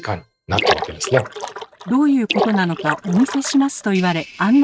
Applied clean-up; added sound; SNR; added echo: neural mask model RNNoise.